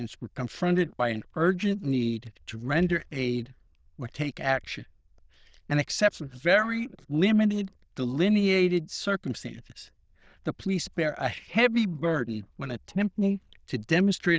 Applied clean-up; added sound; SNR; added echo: neural diffusion model UNIVERSE++.